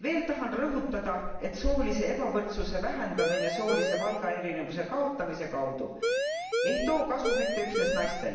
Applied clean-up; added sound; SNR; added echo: none; Siren; -1 dB; reverberation time 1.0 s.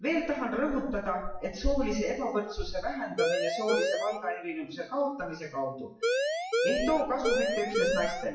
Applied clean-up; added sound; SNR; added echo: classical method WPE with log-MMSE.